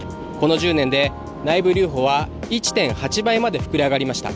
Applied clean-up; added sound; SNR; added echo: none; none; none; none.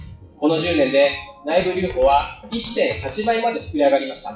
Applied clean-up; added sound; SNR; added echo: classical method WPE with log-MMSE.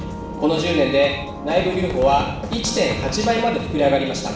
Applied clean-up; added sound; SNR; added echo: none; Fireworks; 15 dB; reverberation time 0.6 s.